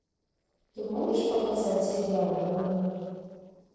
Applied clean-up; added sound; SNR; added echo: neural separator model SepFormer DNS4.